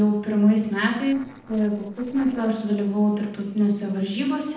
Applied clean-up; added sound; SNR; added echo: neural separator model SepFormer DNS4.